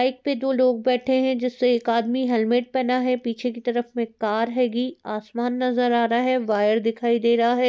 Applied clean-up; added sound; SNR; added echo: none; none; none; none.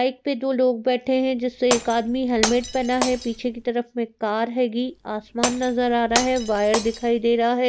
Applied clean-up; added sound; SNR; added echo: none; Glass; 8 dB; none.